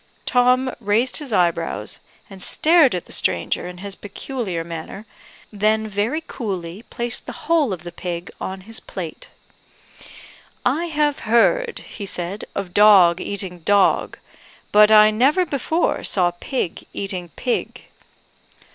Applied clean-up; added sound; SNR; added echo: none; none; none; none.